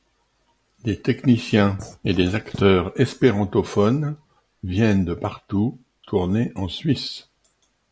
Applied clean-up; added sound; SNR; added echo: none; none; none; none.